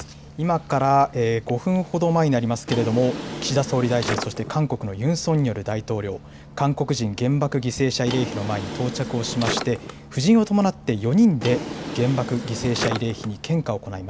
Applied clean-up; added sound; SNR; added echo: none; Drawer open or close; 10 dB; none.